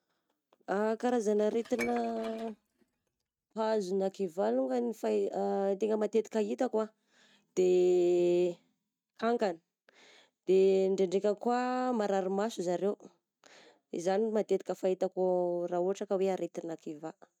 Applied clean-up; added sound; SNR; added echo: neural mask model RNNoise.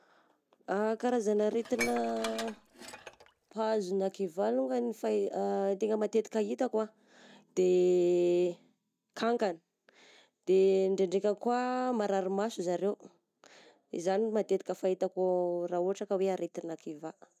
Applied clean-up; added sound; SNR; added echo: none; Dishes, pots, and pans; 13 dB; none.